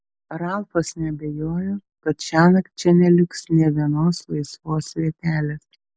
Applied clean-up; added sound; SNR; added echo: none; none; none; none.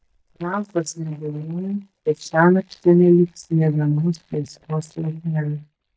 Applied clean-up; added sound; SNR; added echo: neural mask model DeepFilterNet 3.